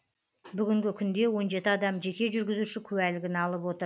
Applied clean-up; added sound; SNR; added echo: none; none; none; none.